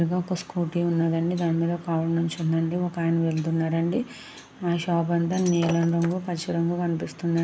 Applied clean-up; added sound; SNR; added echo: none; Shatter; 16 dB; none.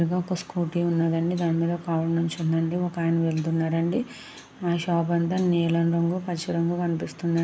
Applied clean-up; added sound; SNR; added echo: none; none; none; none.